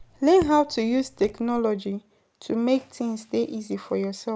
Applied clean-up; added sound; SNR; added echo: none; Raindrop / Drip; 19 dB; none.